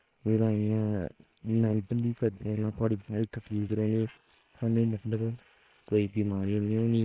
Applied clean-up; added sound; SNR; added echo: neural separator model SepFormer WHAM!.